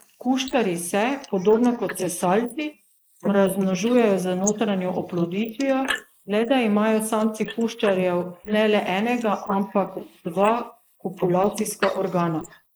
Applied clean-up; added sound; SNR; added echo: neural mask model Resemble Enhance denoiser.